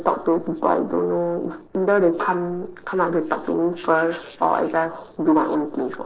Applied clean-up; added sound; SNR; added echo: neural separator model SepFormer DNS4.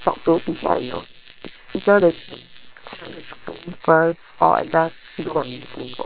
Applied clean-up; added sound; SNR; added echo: neural separator model SepFormer WHAM!.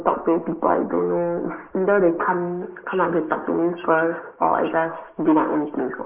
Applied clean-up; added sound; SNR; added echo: neural mask model Resemble Enhance denoiser.